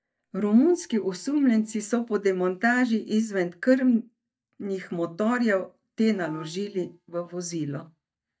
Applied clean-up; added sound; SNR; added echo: neural mask model DeepFilterNet 3.